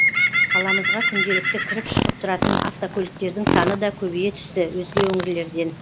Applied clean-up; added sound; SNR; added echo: none; Bird + Fart; -2 dB; none.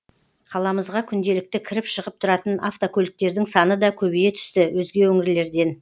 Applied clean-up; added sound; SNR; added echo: none; none; none; none.